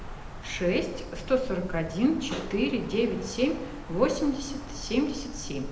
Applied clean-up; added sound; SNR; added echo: none; Wind; 10 dB; reverberation time 0.8 s.